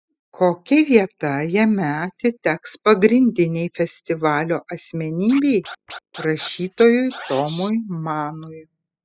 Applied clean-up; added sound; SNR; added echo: classical method spectral subtraction.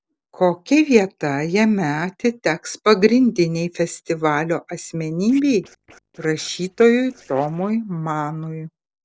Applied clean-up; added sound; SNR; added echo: neural separator model SepFormer DNS4.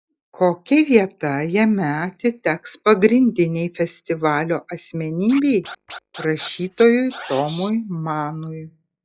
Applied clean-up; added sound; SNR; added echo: classical method log-MMSE.